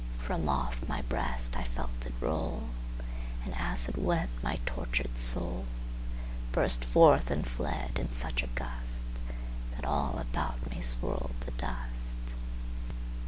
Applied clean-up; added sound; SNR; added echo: none; none; none; none.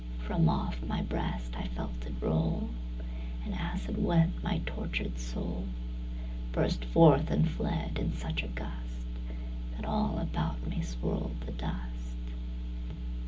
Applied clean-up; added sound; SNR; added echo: none; none; none; reverberation time 0.4 s.